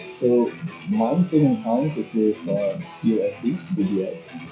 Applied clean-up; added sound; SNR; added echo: classical method WPE with log-MMSE.